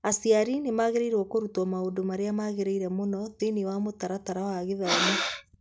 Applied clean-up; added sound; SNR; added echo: none; Breathing; 1 dB; none.